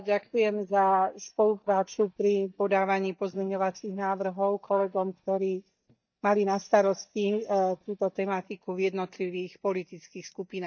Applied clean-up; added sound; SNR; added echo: neural mask model DeepFilterNet 3.